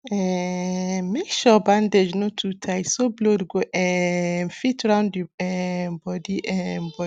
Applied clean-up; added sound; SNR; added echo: none; none; none; none.